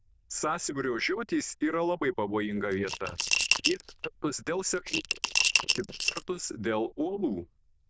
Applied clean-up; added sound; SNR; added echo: neural diffusion model UNIVERSE++.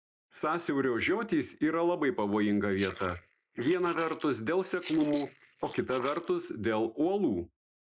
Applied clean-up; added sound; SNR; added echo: neural mask model Resemble Enhance denoiser.